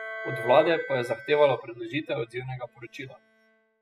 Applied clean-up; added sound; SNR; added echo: classical method spectral subtraction.